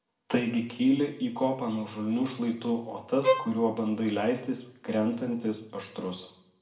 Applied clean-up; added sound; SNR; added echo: none; Bowed string instrument; 1 dB; reverberation time 0.6 s.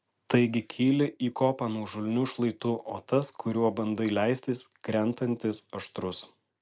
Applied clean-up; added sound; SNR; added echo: none; none; none; none.